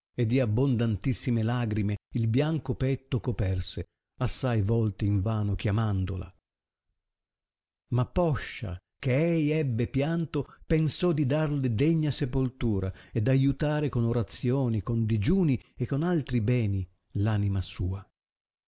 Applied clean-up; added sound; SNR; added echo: none; none; none; none.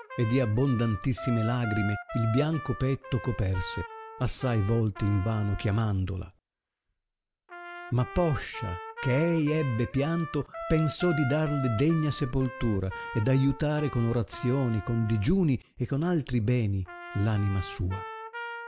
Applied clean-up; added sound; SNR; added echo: none; Trumpet; 13 dB; none.